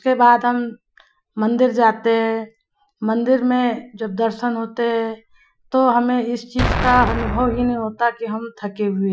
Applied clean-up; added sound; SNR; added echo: classical method Wiener filter.